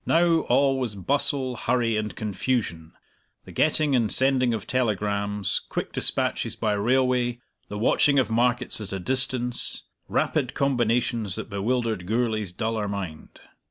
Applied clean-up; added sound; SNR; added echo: none; none; none; none.